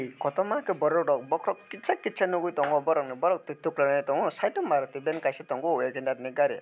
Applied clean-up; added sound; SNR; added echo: none; none; none; none.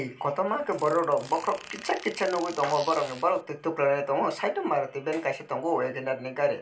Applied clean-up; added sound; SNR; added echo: none; Fart; 18 dB; reverberation time 0.2 s.